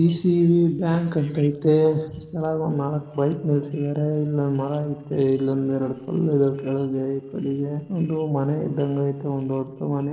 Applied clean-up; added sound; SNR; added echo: neural separator model SepFormer DNS4.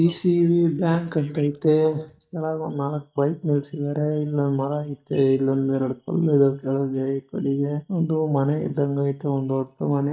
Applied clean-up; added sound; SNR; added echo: neural mask model DeepFilterNet 3.